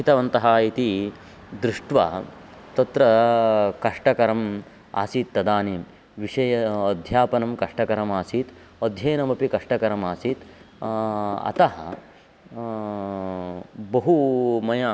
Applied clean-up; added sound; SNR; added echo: none; none; none; none.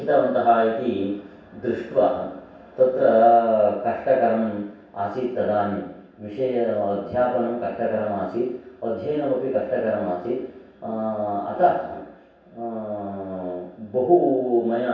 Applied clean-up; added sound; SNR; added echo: none; none; none; reverberation time 0.7 s.